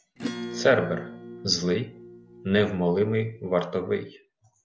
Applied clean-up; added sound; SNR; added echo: none; Acoustic guitar / Strum; 13 dB; none.